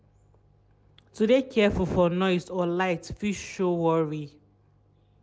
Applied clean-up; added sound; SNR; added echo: none; none; none; none.